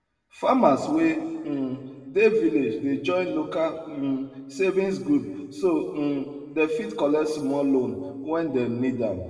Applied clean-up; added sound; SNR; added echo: none; none; none; reverberation time 1.7 s.